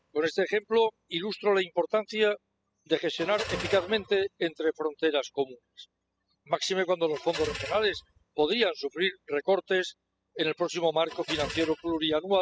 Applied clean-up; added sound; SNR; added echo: classical method spectral subtraction.